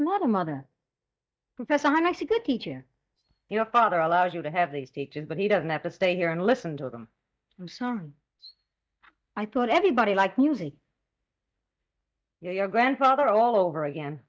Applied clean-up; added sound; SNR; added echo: neural mask model DeepFilterNet 3.